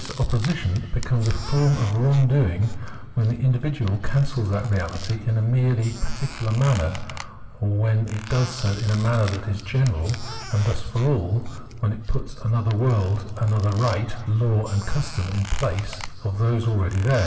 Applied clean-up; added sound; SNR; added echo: none; Squeak; 19 dB; reverberation time 2.3 s.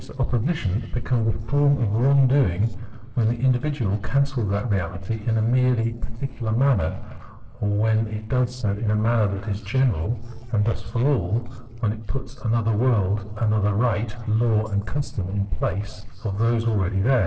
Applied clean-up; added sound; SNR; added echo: neural separator model SepFormer DNS4.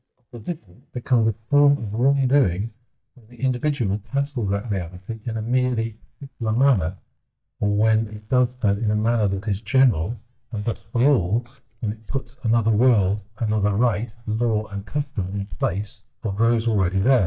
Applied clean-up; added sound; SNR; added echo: neural mask model DeepFilterNet 3.